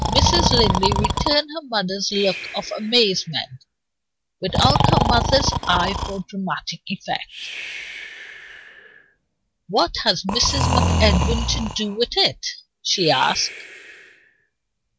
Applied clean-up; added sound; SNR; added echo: none; Breathing; 1 dB; none.